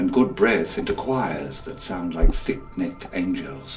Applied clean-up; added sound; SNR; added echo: none; Liquid; 4 dB; reverberation time 0.3 s.